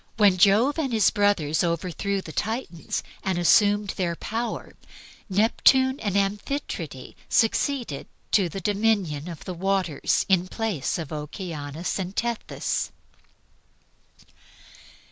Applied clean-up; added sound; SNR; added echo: none; none; none; none.